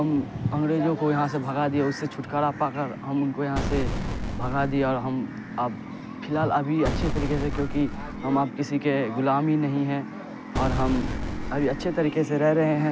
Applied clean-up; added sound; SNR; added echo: none; Boom; 4 dB; none.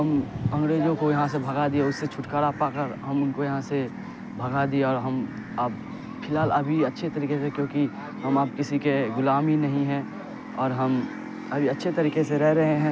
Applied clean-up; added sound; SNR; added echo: none; none; none; none.